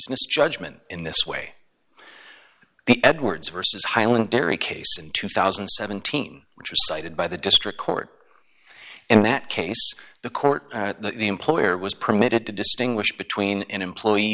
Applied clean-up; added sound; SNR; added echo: none; none; none; none.